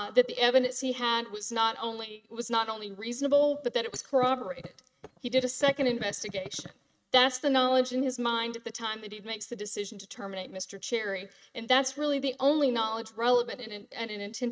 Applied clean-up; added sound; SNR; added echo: neural mask model RNNoise.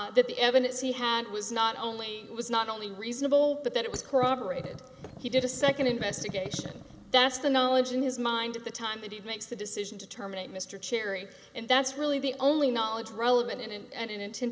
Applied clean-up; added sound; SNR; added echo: none; Thump, thud; 12 dB; none.